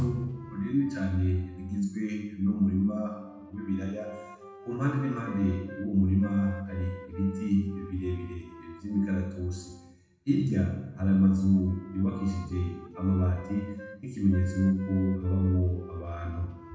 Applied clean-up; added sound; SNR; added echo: none; Wind instrument, woodwind instrument; 19 dB; reverberation time 0.9 s.